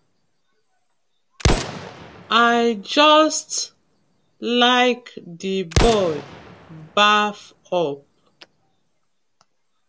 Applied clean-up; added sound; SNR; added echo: none; Explosion; 8 dB; none.